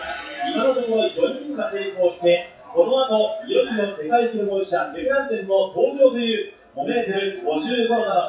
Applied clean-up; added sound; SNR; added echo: classical method WPE with log-MMSE.